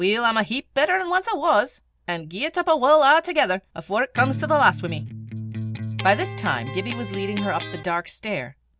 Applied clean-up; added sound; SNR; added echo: none; Electric guitar; 8 dB; none.